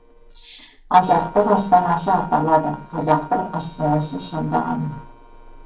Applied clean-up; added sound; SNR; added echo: neural separator model SepFormer DNS4.